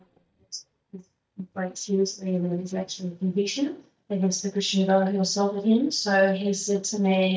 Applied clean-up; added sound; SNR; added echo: neural mask model DeepFilterNet 3.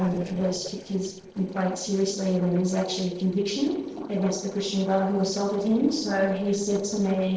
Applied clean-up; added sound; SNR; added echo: neural separator model SepFormer DNS4.